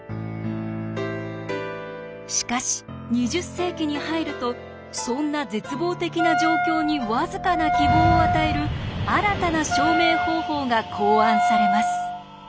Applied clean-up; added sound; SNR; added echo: none; Wind instrument, woodwind instrument; -1 dB; none.